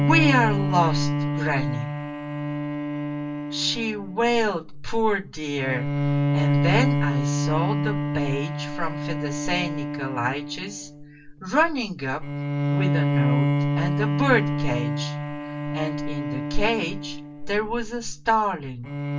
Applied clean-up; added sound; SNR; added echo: none; Bowed string instrument; -1 dB; reverberation time 0.2 s.